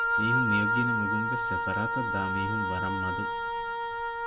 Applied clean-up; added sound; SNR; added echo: none; Wind instrument, woodwind instrument; -5 dB; reverberation time 0.8 s.